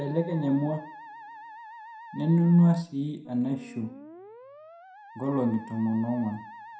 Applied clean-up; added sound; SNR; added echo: none; Musical instrument; 17 dB; reverberation time 0.4 s.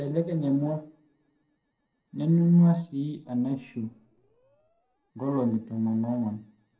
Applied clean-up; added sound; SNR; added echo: neural separator model SepFormer DNS4.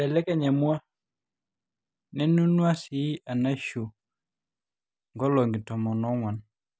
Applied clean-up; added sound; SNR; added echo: none; none; none; none.